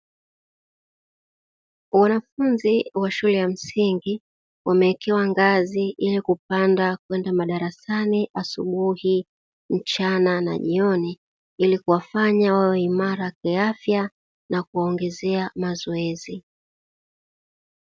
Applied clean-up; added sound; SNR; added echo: none; none; none; none.